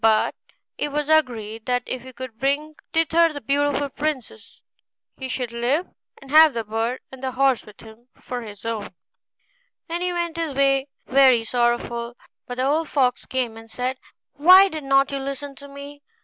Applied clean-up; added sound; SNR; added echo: none; none; none; none.